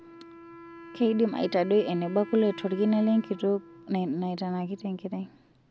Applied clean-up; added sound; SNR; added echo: none; Wind instrument, woodwind instrument; 18 dB; none.